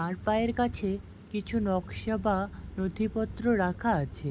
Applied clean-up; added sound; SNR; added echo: none; none; none; none.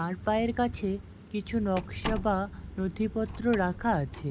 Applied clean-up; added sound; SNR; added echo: none; Slam; 13 dB; none.